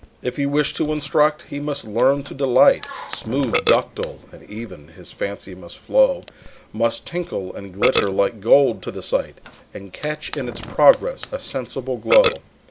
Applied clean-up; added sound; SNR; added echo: none; Fire + Burping, eructation; 10 dB; none.